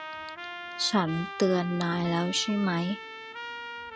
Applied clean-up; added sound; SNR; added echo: none; Trumpet; 10 dB; none.